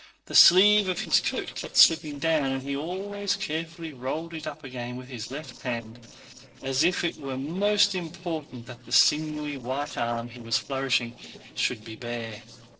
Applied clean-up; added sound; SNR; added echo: neural separator model SepFormer DNS4.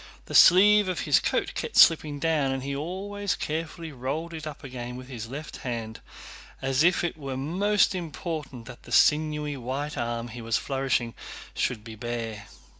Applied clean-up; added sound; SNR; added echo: none; none; none; none.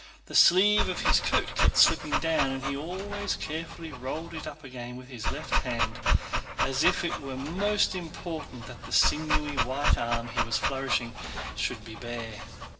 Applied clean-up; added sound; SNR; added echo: none; Dog; -1 dB; reverberation time 3.0 s.